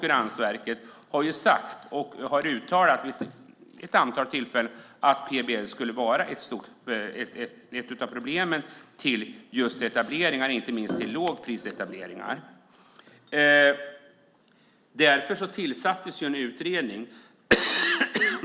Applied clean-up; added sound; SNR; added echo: none; none; none; none.